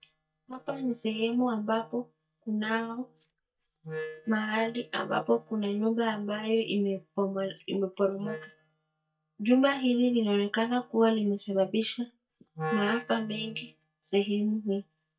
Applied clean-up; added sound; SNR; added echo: neural mask model DeepFilterNet 3.